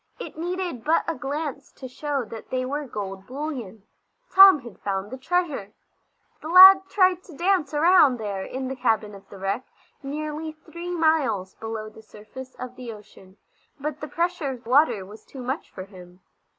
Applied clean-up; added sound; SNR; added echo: none; none; none; none.